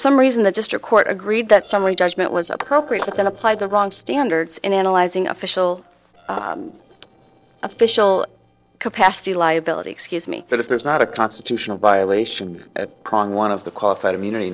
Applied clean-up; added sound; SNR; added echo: neural separator model SepFormer DNS4.